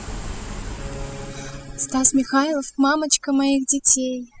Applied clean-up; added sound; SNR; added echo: classical method spectral subtraction.